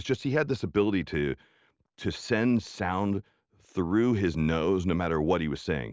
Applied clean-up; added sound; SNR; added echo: none; none; none; none.